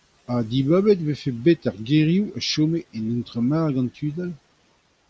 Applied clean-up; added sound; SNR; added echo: none; none; none; none.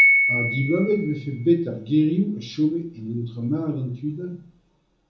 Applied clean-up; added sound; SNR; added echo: none; Piano; 2 dB; reverberation time 0.9 s.